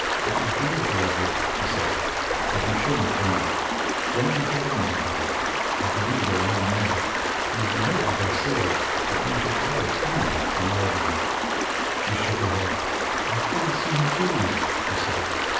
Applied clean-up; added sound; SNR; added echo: none; Stream; -5 dB; reverberation time 0.9 s.